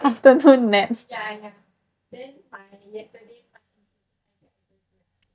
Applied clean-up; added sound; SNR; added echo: neural mask model DeepFilterNet 3.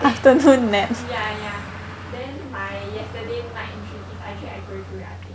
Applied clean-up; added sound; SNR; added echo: none; Traffic noise, roadway noise; 15 dB; none.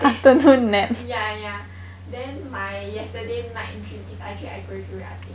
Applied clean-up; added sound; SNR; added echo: none; none; none; none.